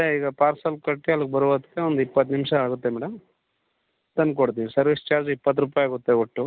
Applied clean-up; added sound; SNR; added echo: none; none; none; none.